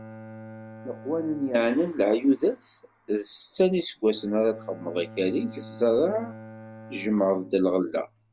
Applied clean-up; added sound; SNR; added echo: none; Bowed string instrument; 19 dB; none.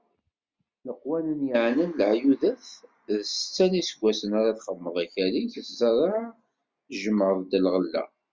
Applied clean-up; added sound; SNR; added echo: none; none; none; none.